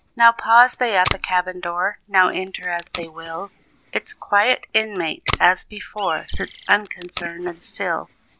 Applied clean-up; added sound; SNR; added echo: none; Bird + Packing tape, duct tape; 14 dB; none.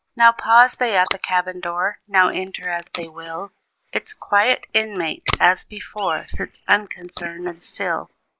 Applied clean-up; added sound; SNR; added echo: neural mask model Resemble Enhance denoiser.